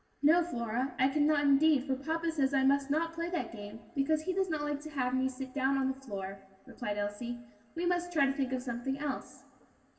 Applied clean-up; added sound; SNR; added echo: none; none; none; reverberation time 1.5 s.